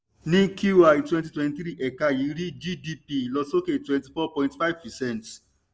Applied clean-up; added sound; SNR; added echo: none; none; none; none.